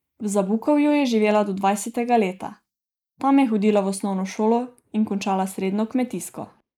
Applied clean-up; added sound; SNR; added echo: neural mask model Resemble Enhance denoiser.